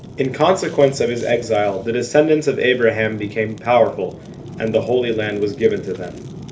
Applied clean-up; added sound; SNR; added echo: none; Fire; 16 dB; reverberation time 0.3 s.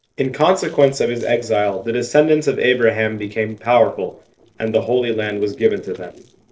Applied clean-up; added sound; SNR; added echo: neural separator model SepFormer DNS4.